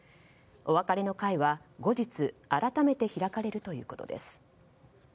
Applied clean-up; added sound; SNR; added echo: none; none; none; none.